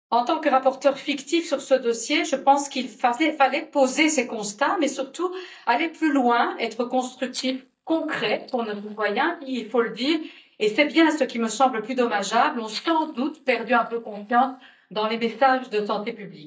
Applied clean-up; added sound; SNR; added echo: neural mask model DeepFilterNet 3.